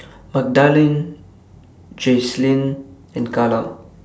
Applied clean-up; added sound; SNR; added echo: none; none; none; none.